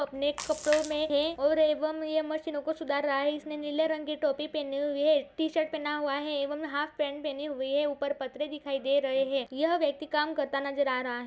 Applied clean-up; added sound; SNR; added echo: none; Splash, splatter; 13 dB; none.